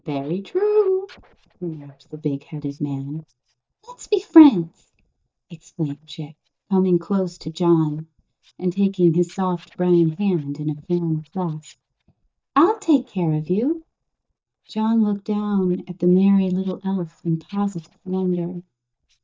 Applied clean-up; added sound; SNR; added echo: neural mask model DeepFilterNet 3.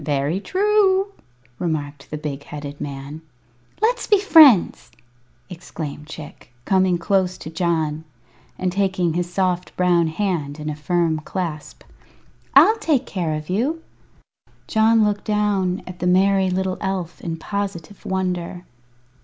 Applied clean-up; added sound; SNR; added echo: none; none; none; none.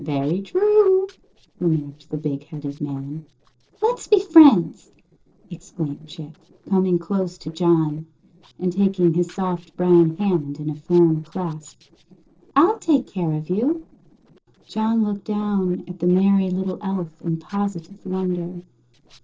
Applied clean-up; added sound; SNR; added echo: neural separator model SepFormer DNS4.